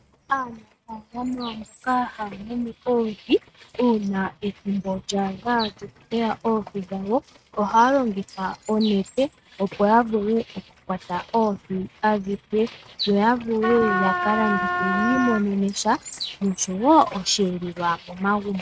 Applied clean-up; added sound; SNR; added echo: neural mask model RNNoise.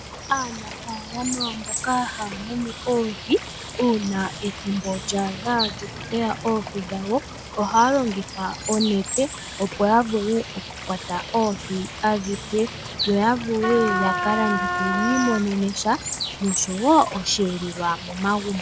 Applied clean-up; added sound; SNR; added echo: none; Water / Bird + Wind instrument, woodwind instrument; 7 dB; none.